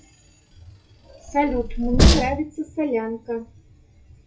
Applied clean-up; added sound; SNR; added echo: classical method WPE with log-MMSE.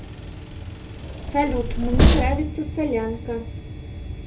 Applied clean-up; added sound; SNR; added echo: none; Train; -4 dB; reverberation time 0.3 s.